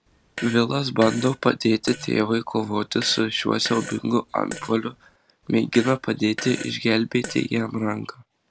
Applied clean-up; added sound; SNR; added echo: none; Fart; 15 dB; none.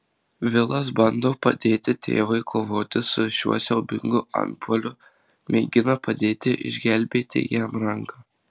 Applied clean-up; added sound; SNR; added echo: none; none; none; none.